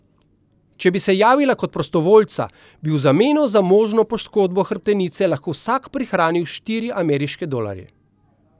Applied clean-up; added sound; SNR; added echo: none; none; none; none.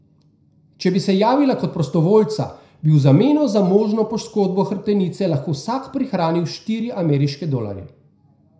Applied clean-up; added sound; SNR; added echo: none; none; none; reverberation time 0.4 s.